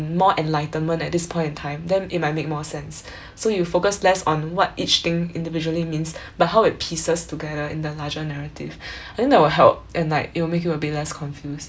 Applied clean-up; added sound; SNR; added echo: none; none; none; none.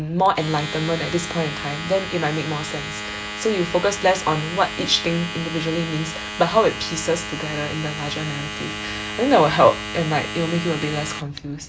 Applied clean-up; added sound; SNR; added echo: none; Domestic sounds, home sounds; 8 dB; none.